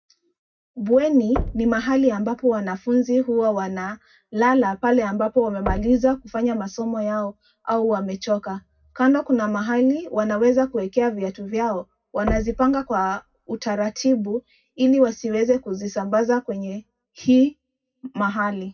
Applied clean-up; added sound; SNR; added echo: none; Knock; 13 dB; reverberation time 0.4 s.